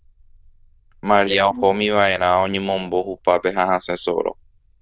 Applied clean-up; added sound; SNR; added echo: neural diffusion model UNIVERSE++.